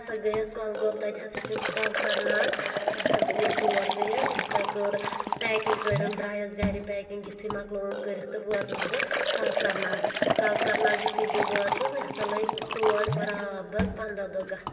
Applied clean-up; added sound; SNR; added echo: none; Liquid; -1 dB; reverberation time 2.2 s.